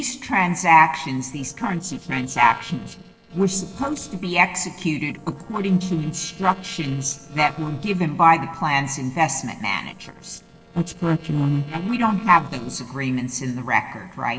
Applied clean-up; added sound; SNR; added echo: neural separator model SepFormer DNS4.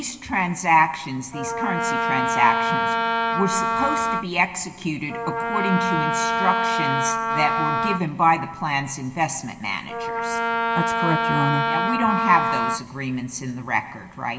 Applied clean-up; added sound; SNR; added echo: none; Wind instrument, woodwind instrument; -1 dB; reverberation time 0.8 s.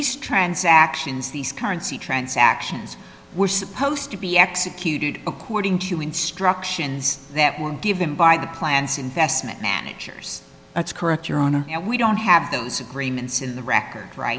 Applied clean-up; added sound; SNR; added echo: none; none; none; none.